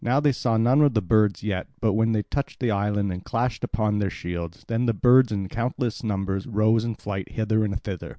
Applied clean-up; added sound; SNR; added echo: none; none; none; none.